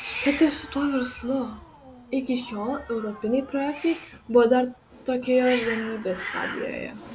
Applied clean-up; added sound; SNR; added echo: none; Hiss; 13 dB; none.